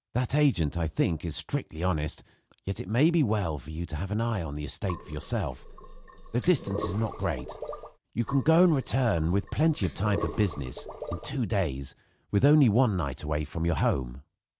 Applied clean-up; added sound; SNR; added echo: none; Sink (filling or washing); 12 dB; none.